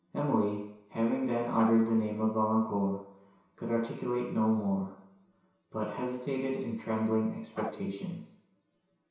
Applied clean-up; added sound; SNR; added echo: none; Bark; 14 dB; reverberation time 0.7 s.